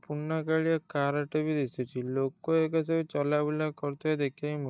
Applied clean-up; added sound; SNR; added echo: neural mask model DeepFilterNet 3.